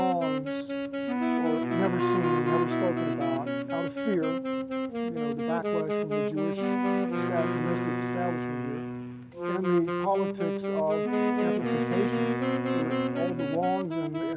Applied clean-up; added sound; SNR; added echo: none; Wind instrument, woodwind instrument + Wind instrument, woodwind instrument; -4 dB; none.